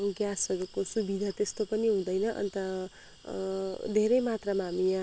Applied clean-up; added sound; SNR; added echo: none; none; none; none.